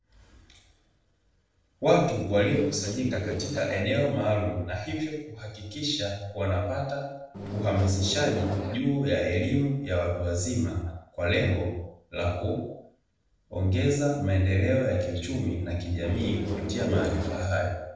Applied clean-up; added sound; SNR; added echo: neural separator model SepFormer DNS4.